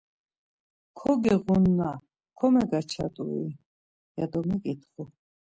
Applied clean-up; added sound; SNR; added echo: none; none; none; none.